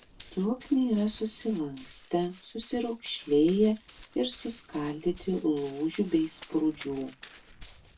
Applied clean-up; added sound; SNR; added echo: none; Run; 20 dB; reverberation time 0.1 s.